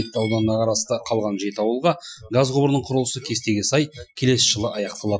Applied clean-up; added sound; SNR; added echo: classical method Wiener filter.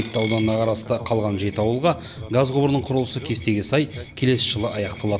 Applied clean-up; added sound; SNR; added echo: none; Coin (dropping); 19 dB; none.